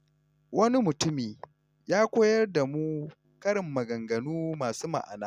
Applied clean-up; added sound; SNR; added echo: none; none; none; none.